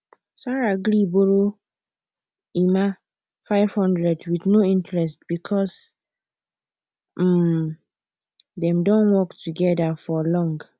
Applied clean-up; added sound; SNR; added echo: none; none; none; none.